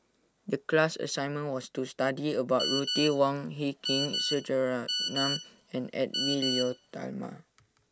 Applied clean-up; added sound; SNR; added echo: none; Telephone; 3 dB; none.